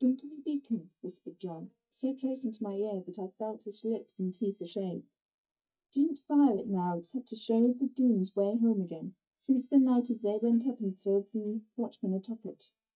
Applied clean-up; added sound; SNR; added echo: neural mask model DeepFilterNet 3.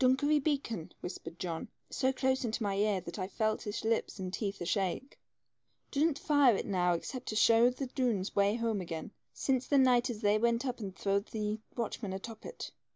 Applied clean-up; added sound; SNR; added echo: none; none; none; none.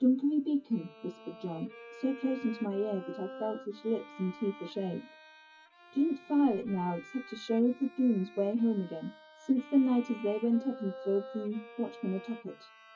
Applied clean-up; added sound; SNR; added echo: classical method WPE with log-MMSE.